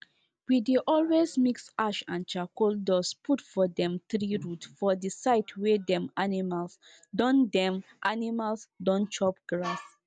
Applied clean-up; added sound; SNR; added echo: none; none; none; none.